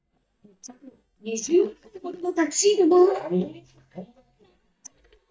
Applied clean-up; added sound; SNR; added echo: neural mask model DeepFilterNet 3.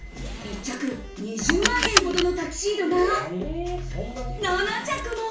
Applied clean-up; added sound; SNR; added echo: none; Car; 5 dB; reverberation time 0.3 s.